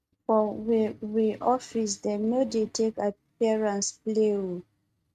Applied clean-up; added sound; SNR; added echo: neural mask model RNNoise.